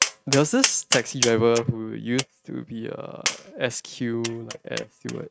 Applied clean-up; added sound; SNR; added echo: neural mask model RNNoise.